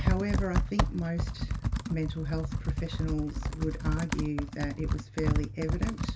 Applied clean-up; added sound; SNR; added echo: none; Computer keyboard; -3 dB; reverberation time 0.1 s.